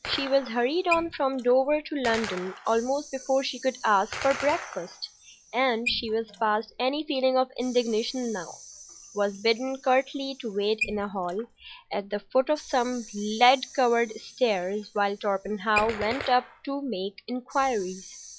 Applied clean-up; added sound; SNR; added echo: classical method log-MMSE.